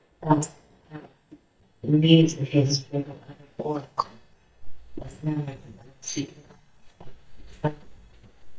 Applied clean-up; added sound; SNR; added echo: neural mask model DeepFilterNet 3.